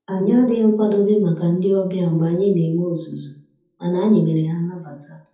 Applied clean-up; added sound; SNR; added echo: none; Brass instrument; 13 dB; reverberation time 0.5 s.